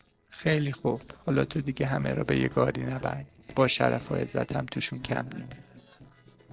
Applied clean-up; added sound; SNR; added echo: neural separator model SepFormer DNS4.